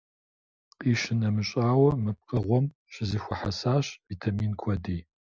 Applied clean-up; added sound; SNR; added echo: none; none; none; none.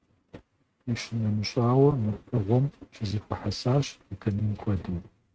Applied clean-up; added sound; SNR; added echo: neural mask model RNNoise.